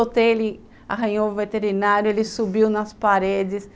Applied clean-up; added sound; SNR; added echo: none; none; none; none.